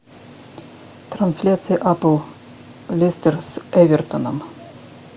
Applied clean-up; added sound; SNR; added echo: none; none; none; none.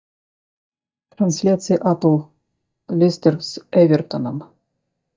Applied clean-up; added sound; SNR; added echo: neural mask model DeepFilterNet 3.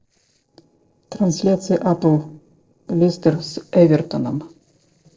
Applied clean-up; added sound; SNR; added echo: neural separator model SepFormer DNS4.